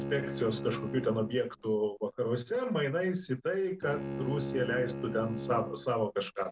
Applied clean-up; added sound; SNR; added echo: none; Bowed string instrument; 8 dB; none.